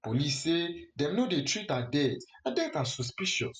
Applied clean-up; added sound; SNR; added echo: none; none; none; none.